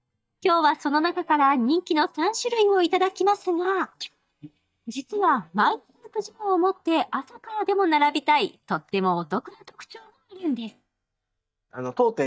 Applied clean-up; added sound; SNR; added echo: neural mask model DeepFilterNet 3.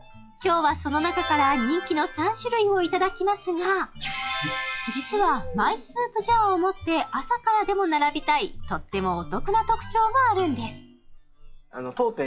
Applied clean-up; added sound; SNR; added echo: classical method log-MMSE.